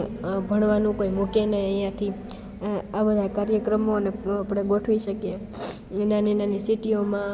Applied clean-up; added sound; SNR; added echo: none; none; none; none.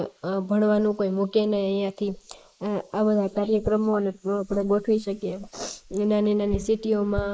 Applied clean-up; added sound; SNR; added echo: neural mask model Resemble Enhance denoiser.